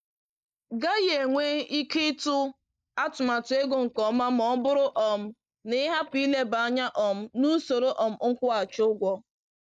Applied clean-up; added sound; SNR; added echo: neural mask model Resemble Enhance denoiser.